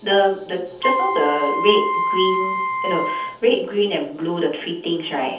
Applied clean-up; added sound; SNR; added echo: none; Wind instrument, woodwind instrument; 2 dB; reverberation time 0.7 s.